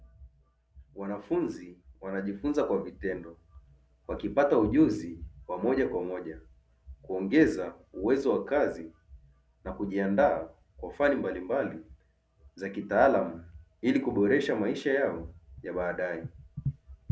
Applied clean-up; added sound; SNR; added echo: none; none; none; none.